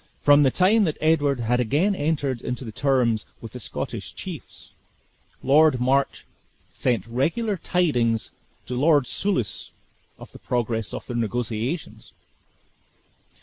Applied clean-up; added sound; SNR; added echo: none; none; none; none.